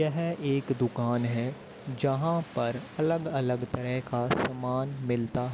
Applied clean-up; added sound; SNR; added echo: none; Aircraft; 19 dB; none.